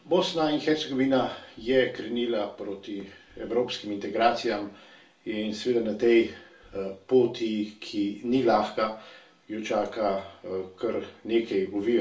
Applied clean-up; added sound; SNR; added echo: none; none; none; reverberation time 0.4 s.